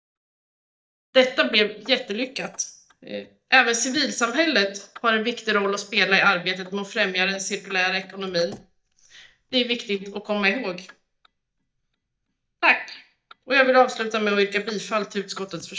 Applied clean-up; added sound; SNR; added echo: neural mask model DeepFilterNet 3.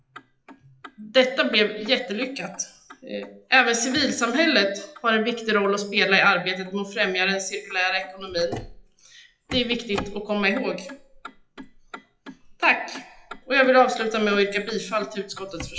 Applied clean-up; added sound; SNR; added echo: classical method WPE with log-MMSE.